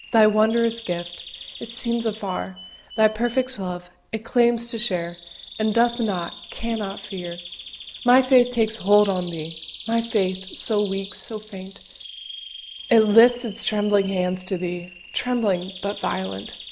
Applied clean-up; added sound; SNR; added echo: none; Bird vocalization, bird call, bird song; 15 dB; none.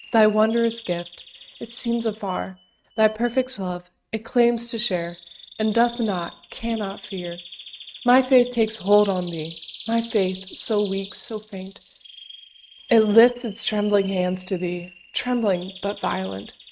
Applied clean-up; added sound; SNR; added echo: neural mask model RNNoise.